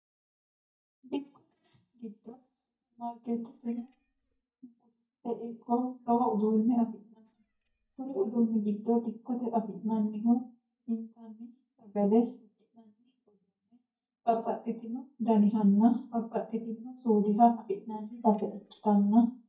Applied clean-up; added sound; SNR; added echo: neural mask model DeepFilterNet 3.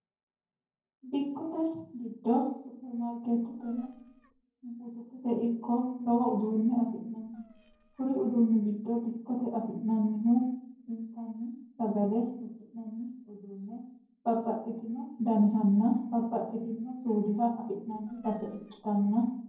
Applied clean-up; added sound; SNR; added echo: neural separator model SepFormer DNS4.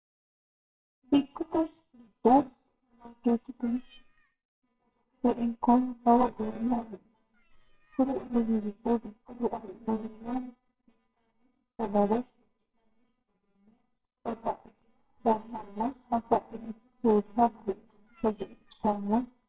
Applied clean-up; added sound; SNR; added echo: neural separator model SepFormer WHAMR!.